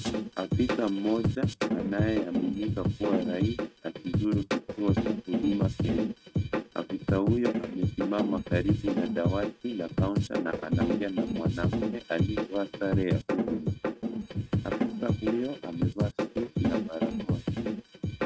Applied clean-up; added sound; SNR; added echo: neural mask model RNNoise.